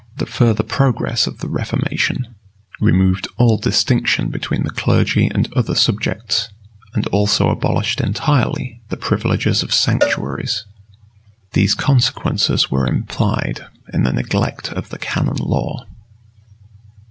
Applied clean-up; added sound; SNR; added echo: none; Cowbell; 10 dB; none.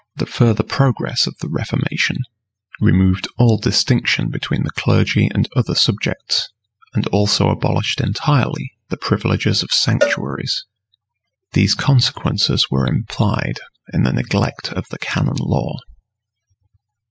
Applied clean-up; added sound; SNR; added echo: classical method spectral subtraction.